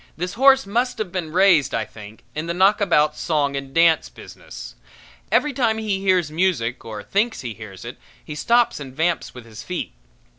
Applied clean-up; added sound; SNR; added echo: none; none; none; none.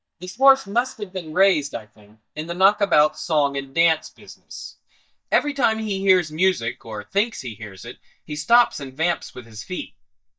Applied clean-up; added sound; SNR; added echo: neural mask model DeepFilterNet 3.